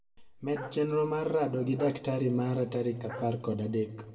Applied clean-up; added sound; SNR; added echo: none; Bark; 18 dB; reverberation time 1.2 s.